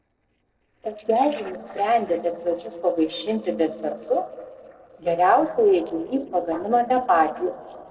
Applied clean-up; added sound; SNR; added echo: neural separator model SepFormer DNS4.